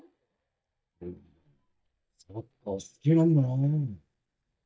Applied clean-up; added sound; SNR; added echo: neural mask model DeepFilterNet 3.